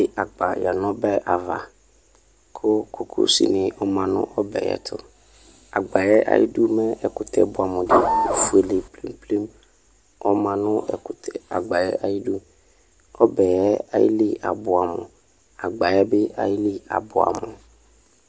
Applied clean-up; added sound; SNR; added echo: none; Printer / Engine; -2 dB; none.